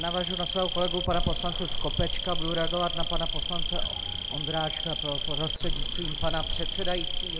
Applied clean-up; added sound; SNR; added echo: none; Insect; -3 dB; none.